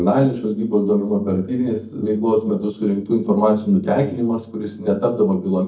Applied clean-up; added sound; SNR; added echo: neural mask model DeepFilterNet 3.